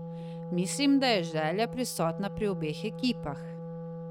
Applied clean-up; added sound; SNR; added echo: neural mask model RNNoise.